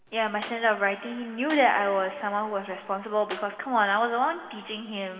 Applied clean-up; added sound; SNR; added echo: none; Clapping; 18 dB; reverberation time 2.5 s.